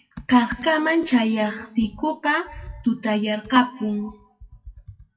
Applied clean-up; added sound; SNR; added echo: classical method WPE with log-MMSE.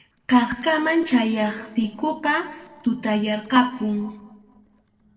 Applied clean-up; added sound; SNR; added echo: neural separator model SepFormer DNS4.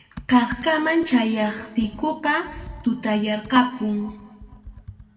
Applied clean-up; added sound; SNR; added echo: none; Computer keyboard; 19 dB; reverberation time 1.1 s.